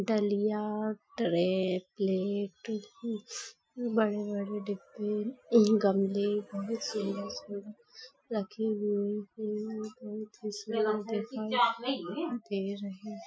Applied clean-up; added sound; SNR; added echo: classical method Wiener filter.